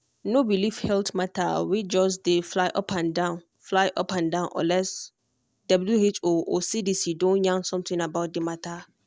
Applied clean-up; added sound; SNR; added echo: none; none; none; none.